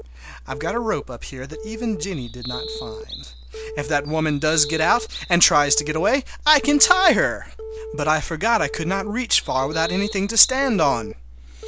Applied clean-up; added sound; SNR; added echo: none; Telephone + Bird vocalization, bird call, bird song; 13 dB; none.